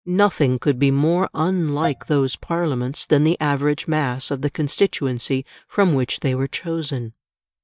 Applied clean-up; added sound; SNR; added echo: neural mask model DeepFilterNet 3.